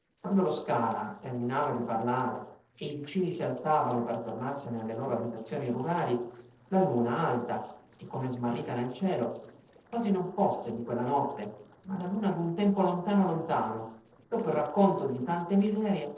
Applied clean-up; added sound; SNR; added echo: neural separator model SepFormer DNS4.